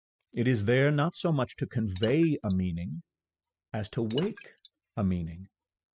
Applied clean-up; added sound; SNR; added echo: classical method spectral subtraction.